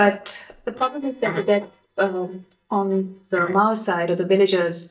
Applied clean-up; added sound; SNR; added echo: neural mask model DeepFilterNet 3.